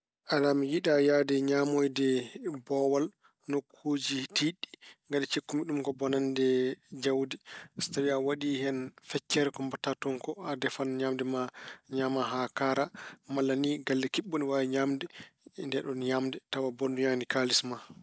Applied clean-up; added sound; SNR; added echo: none; none; none; none.